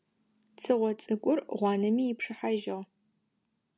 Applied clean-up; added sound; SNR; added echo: none; none; none; none.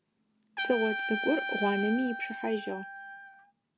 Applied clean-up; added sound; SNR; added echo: none; Trumpet; 4 dB; none.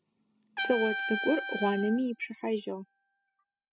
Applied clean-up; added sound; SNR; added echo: classical method spectral subtraction.